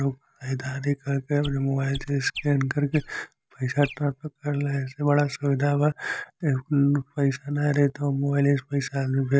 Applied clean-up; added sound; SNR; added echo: none; Chirp, tweet; 16 dB; none.